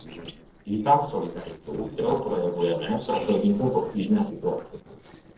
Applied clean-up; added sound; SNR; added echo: neural separator model SepFormer DNS4.